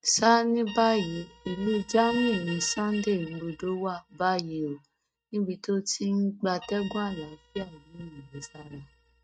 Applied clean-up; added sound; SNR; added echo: neural mask model RNNoise.